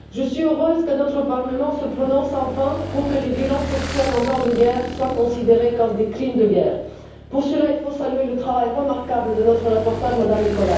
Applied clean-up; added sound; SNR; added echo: none; Motorcycle / Engine; 12 dB; reverberation time 0.9 s.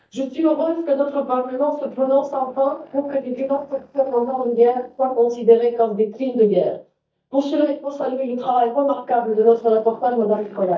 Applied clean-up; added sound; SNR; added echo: neural mask model DeepFilterNet 3.